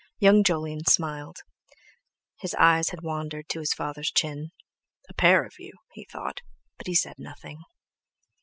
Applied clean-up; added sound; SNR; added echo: none; none; none; none.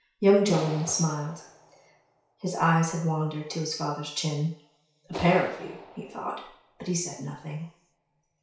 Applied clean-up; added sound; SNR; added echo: none; Clapping; 16 dB; reverberation time 0.6 s.